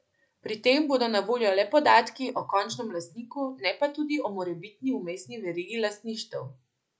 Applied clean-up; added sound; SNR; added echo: none; none; none; none.